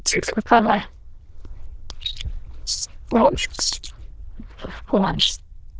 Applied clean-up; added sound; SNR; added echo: neural diffusion model UNIVERSE++.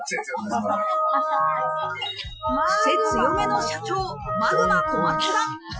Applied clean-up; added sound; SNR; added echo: classical method Wiener filter.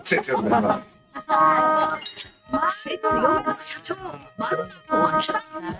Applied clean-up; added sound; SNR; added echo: neural mask model RNNoise.